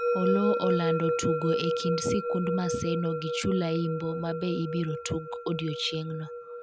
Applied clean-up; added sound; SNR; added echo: none; Musical instrument; 1 dB; none.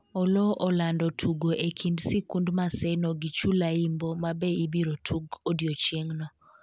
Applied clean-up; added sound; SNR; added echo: none; none; none; none.